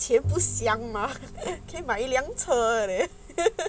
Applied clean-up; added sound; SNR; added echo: none; Bowed string instrument; 10 dB; none.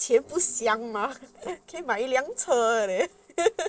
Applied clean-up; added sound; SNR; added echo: neural separator model SepFormer DNS4.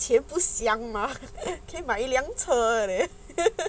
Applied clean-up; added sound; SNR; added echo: none; none; none; none.